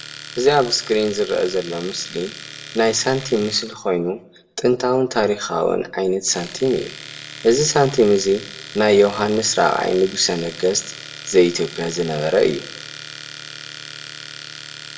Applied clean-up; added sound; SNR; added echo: none; Domestic sounds, home sounds; 16 dB; reverberation time 0.6 s.